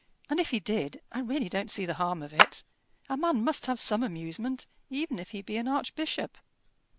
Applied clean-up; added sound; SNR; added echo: none; Clapping; -2 dB; none.